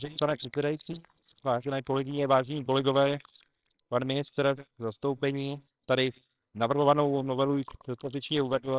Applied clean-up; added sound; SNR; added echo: neural separator model SepFormer WHAMR!.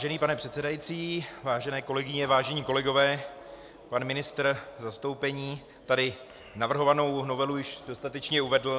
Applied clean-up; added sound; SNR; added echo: none; none; none; none.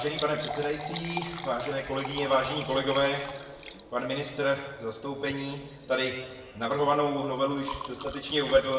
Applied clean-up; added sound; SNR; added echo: none; Liquid; 13 dB; reverberation time 1.1 s.